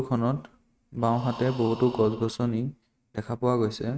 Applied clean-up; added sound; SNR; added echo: neural mask model RNNoise.